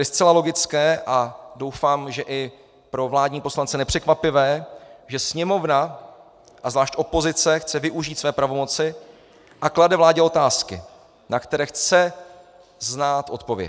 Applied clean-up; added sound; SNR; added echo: none; none; none; none.